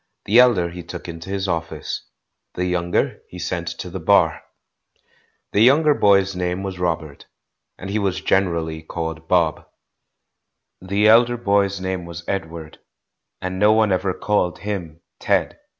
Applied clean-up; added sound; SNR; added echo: none; none; none; none.